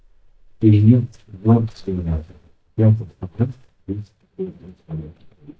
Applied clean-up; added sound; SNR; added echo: neural mask model DeepFilterNet 3.